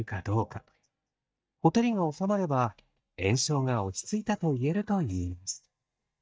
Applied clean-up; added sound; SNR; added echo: neural mask model DeepFilterNet 3.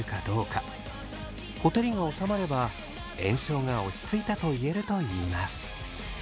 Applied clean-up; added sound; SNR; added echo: none; none; none; none.